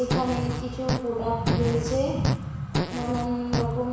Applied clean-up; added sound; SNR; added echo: none; Fart; 3 dB; reverberation time 1.1 s.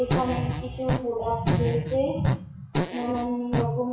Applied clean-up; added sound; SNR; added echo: classical method WPE with log-MMSE.